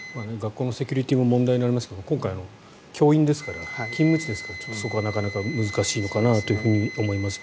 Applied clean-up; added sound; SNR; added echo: none; Wind instrument, woodwind instrument; 15 dB; none.